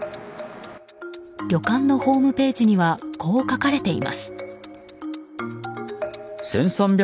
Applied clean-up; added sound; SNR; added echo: none; none; none; none.